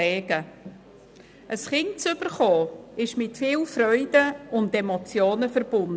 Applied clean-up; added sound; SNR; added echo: none; none; none; none.